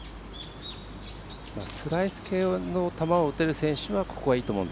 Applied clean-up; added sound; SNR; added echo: none; none; none; none.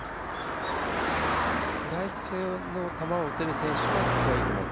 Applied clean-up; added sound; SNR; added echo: none; Car passing by; -5 dB; none.